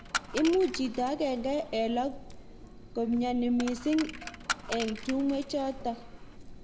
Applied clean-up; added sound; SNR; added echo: none; Coin (dropping); 10 dB; reverberation time 0.9 s.